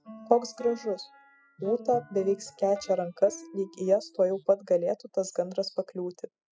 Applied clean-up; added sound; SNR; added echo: classical method spectral subtraction.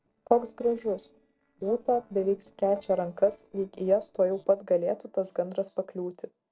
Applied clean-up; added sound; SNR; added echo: neural separator model SepFormer DNS4.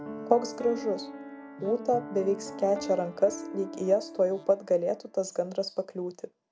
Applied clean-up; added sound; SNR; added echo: none; Piano; 12 dB; none.